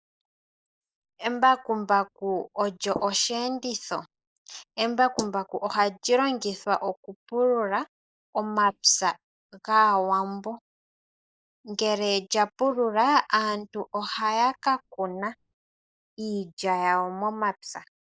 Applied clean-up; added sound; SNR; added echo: neural mask model Resemble Enhance denoiser.